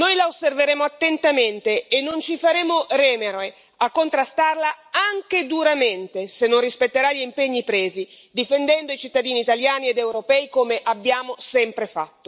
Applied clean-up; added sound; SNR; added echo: none; none; none; none.